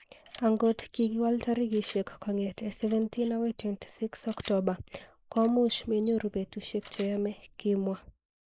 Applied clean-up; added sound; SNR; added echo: neural mask model Resemble Enhance denoiser.